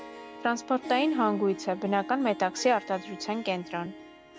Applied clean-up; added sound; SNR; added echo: none; Harp; 12 dB; none.